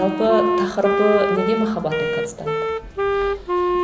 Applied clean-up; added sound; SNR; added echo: none; Wind instrument, woodwind instrument; -1 dB; none.